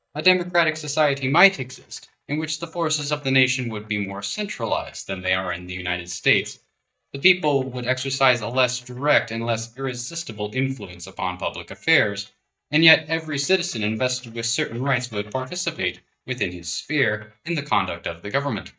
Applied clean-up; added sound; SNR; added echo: neural mask model DeepFilterNet 3.